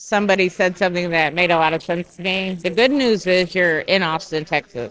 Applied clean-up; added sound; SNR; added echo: neural separator model SepFormer DNS4.